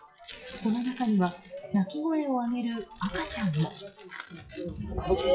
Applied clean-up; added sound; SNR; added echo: classical method WPE with log-MMSE.